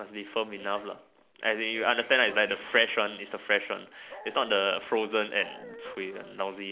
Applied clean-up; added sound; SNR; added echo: none; Dog; 14 dB; none.